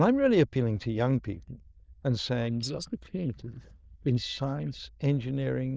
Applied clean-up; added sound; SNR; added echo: neural diffusion model UNIVERSE++.